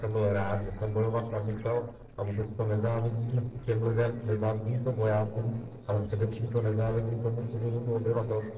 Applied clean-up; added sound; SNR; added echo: neural separator model SepFormer DNS4.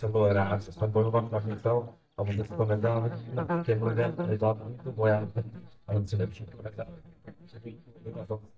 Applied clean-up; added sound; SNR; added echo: neural mask model DeepFilterNet 3.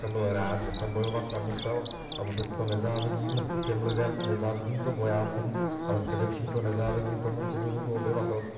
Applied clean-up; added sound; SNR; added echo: none; Buzz / Bird; 4 dB; reverberation time 1.0 s.